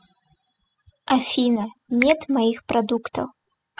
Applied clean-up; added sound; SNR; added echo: classical method spectral subtraction.